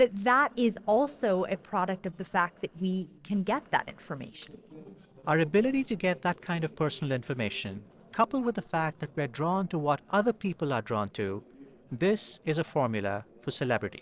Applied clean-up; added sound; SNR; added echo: neural separator model SepFormer DNS4.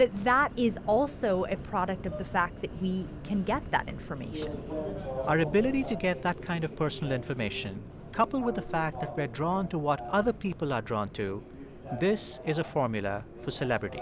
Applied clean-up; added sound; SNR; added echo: none; Subway, metro, underground; 10 dB; none.